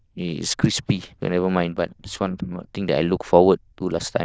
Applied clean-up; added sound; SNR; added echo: neural diffusion model UNIVERSE++.